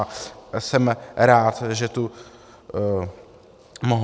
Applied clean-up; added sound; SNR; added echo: none; none; none; none.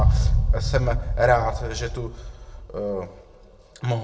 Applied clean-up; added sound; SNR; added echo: none; Boom; -2 dB; reverberation time 0.5 s.